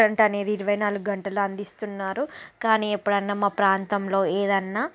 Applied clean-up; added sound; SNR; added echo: none; none; none; none.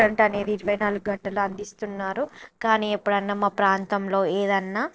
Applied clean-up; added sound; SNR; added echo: neural separator model SepFormer DNS4.